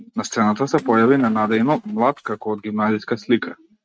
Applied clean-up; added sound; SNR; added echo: neural mask model RNNoise.